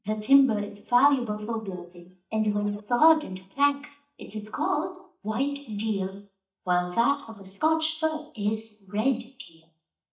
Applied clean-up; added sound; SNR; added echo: neural mask model DeepFilterNet 3.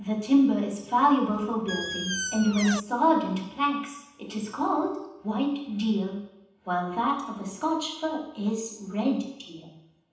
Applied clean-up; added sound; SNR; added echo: none; Squeak; 5 dB; reverberation time 0.9 s.